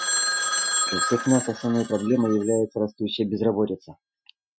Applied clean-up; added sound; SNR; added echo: classical method Wiener filter.